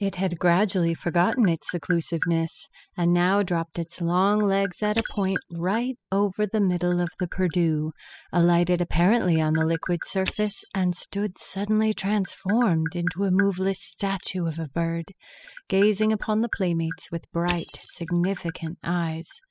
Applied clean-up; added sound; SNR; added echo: classical method spectral subtraction.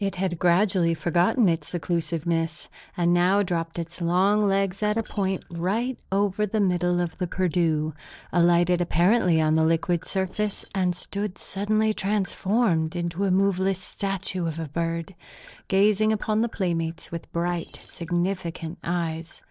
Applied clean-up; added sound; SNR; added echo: neural separator model SepFormer DNS4.